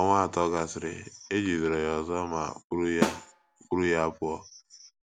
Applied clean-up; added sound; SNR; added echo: none; Snare drum; 7 dB; none.